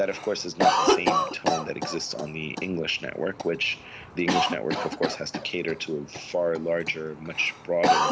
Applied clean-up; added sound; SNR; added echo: none; Cough; -1 dB; none.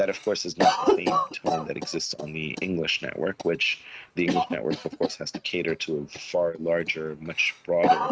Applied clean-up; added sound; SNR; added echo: neural mask model RNNoise.